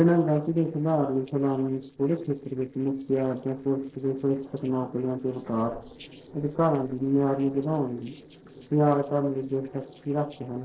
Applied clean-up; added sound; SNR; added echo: neural separator model SepFormer DNS4.